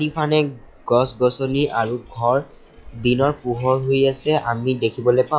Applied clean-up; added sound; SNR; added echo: classical method log-MMSE.